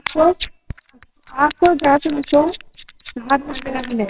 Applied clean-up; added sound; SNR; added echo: neural separator model SepFormer WHAMR!.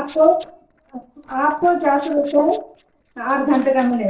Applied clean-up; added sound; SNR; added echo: neural separator model SepFormer DNS4.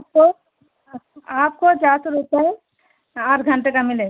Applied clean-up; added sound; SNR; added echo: none; none; none; none.